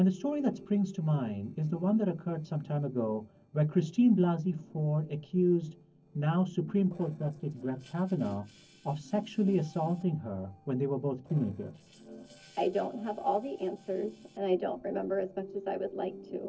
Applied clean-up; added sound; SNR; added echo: neural separator model SepFormer DNS4.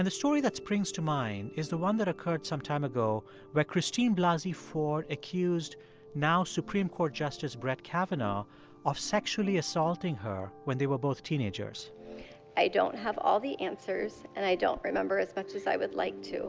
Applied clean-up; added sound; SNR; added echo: none; none; none; none.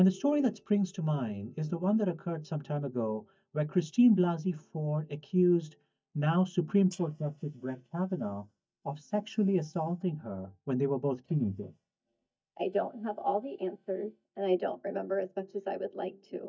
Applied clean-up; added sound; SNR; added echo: neural mask model DeepFilterNet 3.